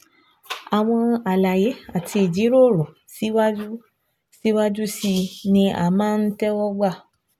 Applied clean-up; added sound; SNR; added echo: none; none; none; none.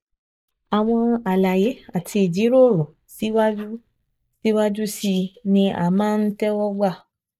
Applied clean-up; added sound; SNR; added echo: neural mask model DeepFilterNet 3.